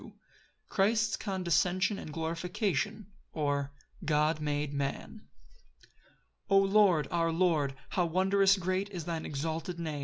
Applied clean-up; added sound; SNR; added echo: none; none; none; none.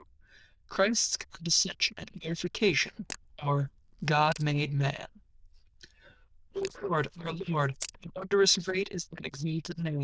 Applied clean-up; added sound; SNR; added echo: neural diffusion model UNIVERSE++.